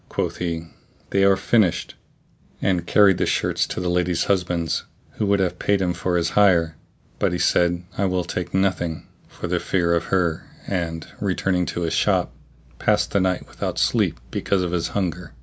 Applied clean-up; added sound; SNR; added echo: none; none; none; none.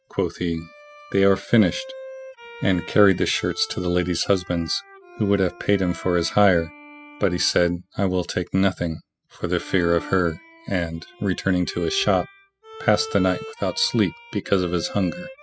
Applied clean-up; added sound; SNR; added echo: classical method spectral subtraction.